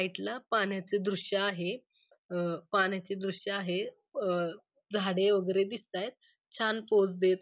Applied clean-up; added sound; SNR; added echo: none; none; none; none.